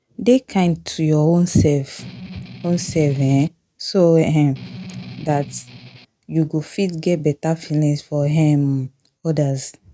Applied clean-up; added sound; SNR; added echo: neural mask model RNNoise.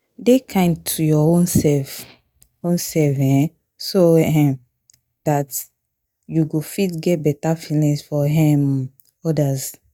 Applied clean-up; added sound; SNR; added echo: neural mask model DeepFilterNet 3.